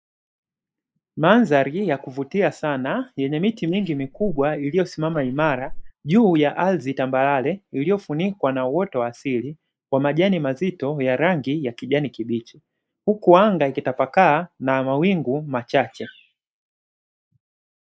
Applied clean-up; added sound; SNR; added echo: neural mask model Resemble Enhance denoiser.